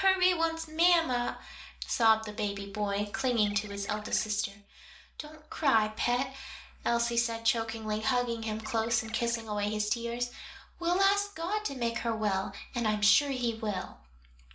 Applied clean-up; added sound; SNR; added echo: none; Bird; 17 dB; reverberation time 0.4 s.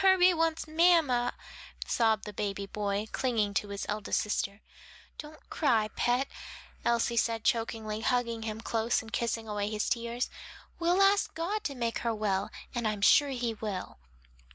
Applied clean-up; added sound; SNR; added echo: none; none; none; none.